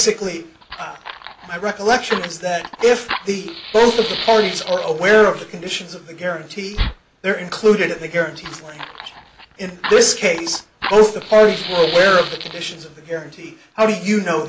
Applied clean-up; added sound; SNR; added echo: none; Fire; 12 dB; none.